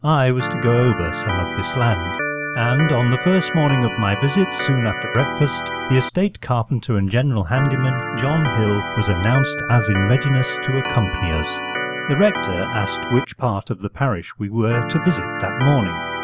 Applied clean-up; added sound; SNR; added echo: none; Organ; 7 dB; none.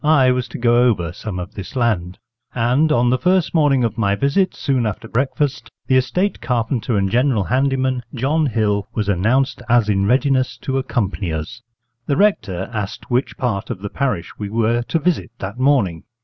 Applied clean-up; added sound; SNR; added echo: none; none; none; none.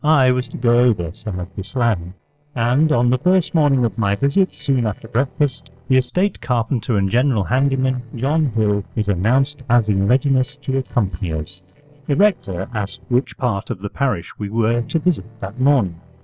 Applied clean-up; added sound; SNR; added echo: neural separator model SepFormer DNS4.